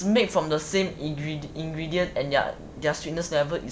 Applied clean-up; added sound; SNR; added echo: none; none; none; none.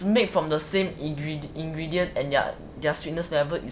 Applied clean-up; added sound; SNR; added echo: none; Tambourine; 16 dB; none.